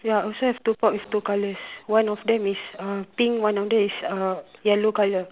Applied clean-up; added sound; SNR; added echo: none; none; none; none.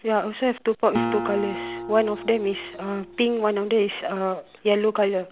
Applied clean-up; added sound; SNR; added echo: none; Acoustic guitar; 9 dB; none.